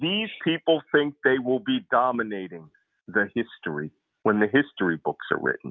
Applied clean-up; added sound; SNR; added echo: none; none; none; none.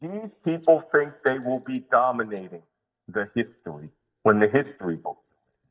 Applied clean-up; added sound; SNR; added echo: neural mask model DeepFilterNet 3.